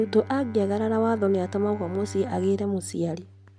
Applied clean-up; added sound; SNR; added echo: none; Bowed string instrument; 14 dB; none.